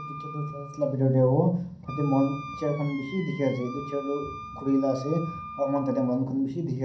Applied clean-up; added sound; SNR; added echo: none; Wind instrument, woodwind instrument; 14 dB; reverberation time 0.6 s.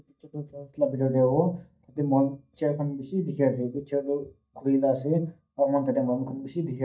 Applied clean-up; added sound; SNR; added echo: neural mask model DeepFilterNet 3.